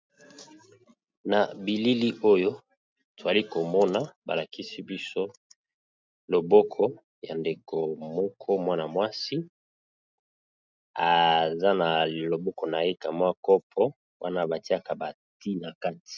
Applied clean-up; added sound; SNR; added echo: none; none; none; none.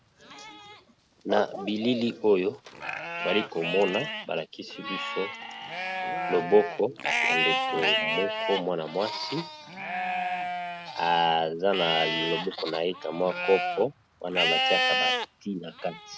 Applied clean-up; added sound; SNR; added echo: none; Livestock, farm animals, working animals; 2 dB; none.